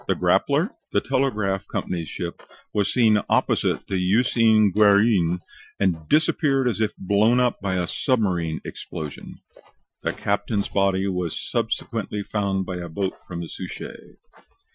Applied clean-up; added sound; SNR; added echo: classical method Wiener filter.